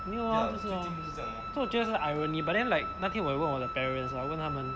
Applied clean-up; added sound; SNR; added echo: none; Wind instrument, woodwind instrument; 7 dB; none.